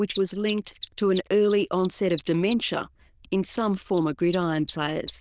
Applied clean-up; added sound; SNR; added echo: neural diffusion model UNIVERSE++.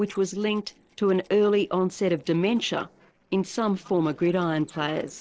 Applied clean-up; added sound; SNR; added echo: neural separator model SepFormer DNS4.